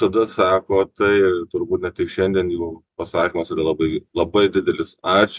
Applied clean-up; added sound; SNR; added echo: none; none; none; none.